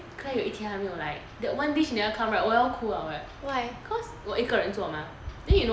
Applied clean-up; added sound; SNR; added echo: none; none; none; none.